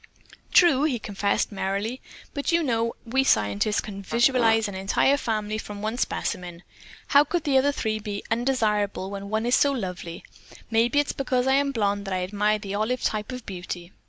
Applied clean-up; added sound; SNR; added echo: none; Fart; 10 dB; none.